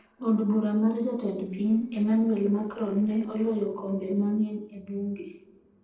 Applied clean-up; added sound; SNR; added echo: neural separator model SepFormer DNS4.